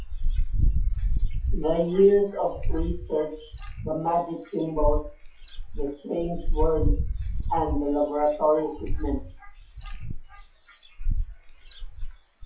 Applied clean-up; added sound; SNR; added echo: classical method WPE with log-MMSE.